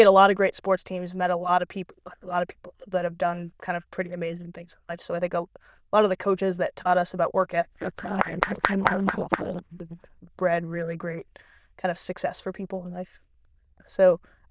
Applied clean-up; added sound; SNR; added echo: neural diffusion model UNIVERSE++.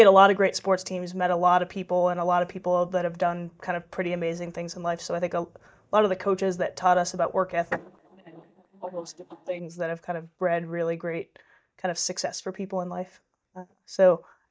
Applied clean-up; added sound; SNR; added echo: neural mask model DeepFilterNet 3.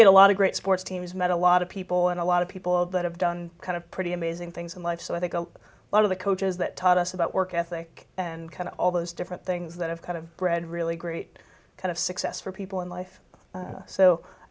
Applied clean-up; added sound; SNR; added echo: none; none; none; none.